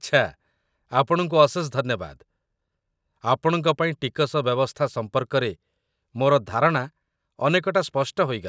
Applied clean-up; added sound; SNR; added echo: none; none; none; none.